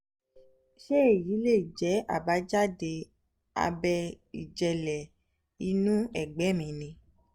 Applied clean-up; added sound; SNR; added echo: none; none; none; none.